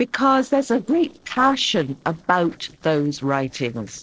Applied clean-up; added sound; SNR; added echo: neural separator model SepFormer DNS4.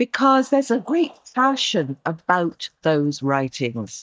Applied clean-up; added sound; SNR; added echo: neural mask model DeepFilterNet 3.